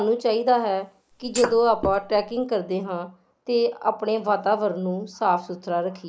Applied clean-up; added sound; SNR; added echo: neural mask model Resemble Enhance denoiser.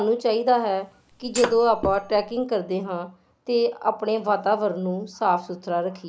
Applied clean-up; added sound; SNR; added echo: none; Thump, thud + Tap / Hammer; 10 dB; none.